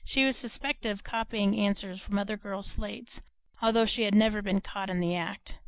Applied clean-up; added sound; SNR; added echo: none; none; none; none.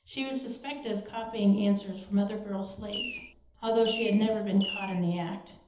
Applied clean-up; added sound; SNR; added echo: none; Fireworks; 8 dB; reverberation time 0.8 s.